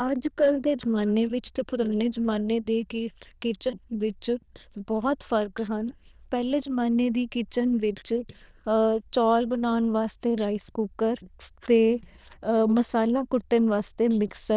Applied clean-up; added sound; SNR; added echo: neural diffusion model UNIVERSE++.